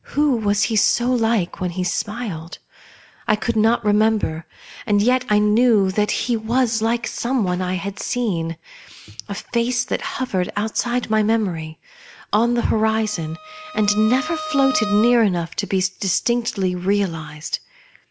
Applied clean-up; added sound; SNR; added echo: none; Bowed string instrument; 11 dB; none.